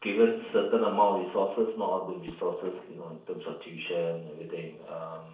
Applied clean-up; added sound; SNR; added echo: neural separator model SepFormer DNS4.